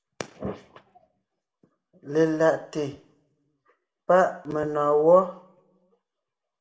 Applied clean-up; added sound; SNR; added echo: none; none; none; reverberation time 0.5 s.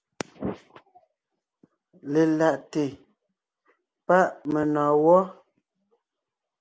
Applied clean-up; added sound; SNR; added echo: none; none; none; none.